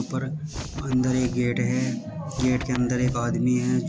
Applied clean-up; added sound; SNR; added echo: none; Wind; 11 dB; none.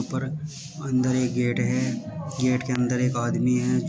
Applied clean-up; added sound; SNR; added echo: none; none; none; none.